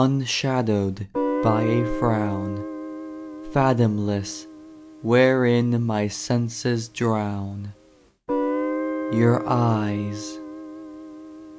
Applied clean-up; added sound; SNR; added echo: none; Guitar; 7 dB; none.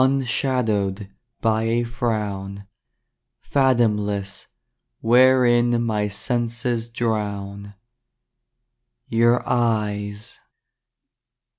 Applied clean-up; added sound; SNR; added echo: none; none; none; none.